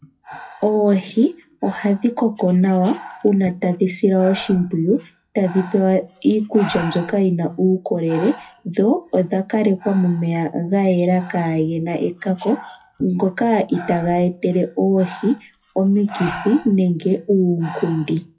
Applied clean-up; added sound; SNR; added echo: classical method WPE with log-MMSE.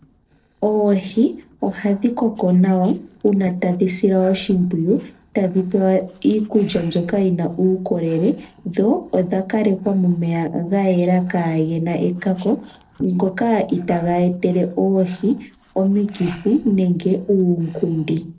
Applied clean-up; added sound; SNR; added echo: neural separator model SepFormer DNS4.